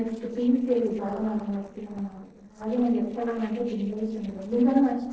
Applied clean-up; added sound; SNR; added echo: neural separator model SepFormer DNS4.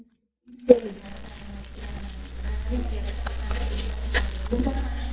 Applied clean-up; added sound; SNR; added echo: neural mask model DeepFilterNet 3.